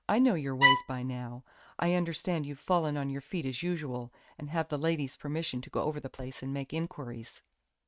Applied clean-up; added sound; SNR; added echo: neural mask model RNNoise.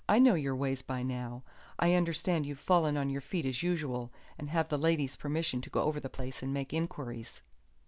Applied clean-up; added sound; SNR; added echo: none; none; none; none.